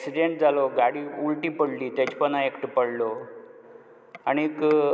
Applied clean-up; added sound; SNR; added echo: none; none; none; none.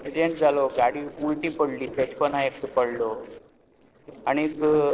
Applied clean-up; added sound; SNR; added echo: neural separator model SepFormer DNS4.